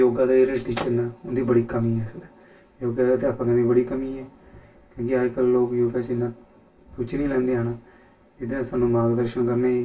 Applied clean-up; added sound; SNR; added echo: none; none; none; reverberation time 0.1 s.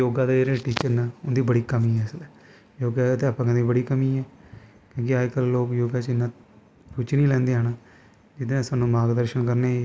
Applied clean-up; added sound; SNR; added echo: none; none; none; none.